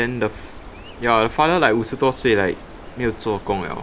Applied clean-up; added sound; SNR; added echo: none; Bird; 16 dB; none.